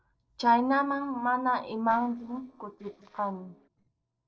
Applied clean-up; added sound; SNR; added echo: neural separator model SepFormer DNS4.